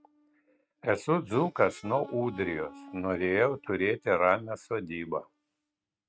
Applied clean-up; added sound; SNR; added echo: neural mask model RNNoise.